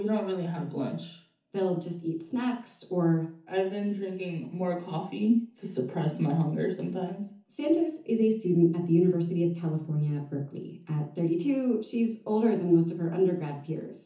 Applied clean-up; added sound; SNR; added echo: none; none; none; reverberation time 0.6 s.